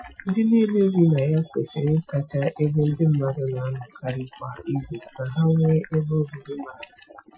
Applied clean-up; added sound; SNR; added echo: classical method Wiener filter.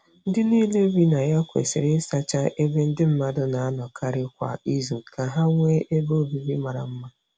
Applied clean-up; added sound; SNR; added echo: none; none; none; none.